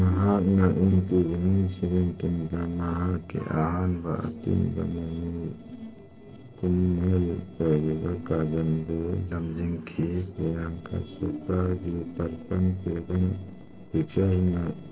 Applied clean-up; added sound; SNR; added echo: neural separator model SepFormer DNS4.